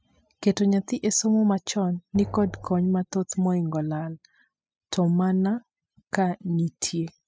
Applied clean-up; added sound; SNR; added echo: classical method spectral subtraction.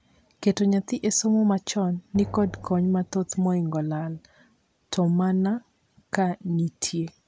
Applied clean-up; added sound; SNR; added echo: none; Drum; 16 dB; none.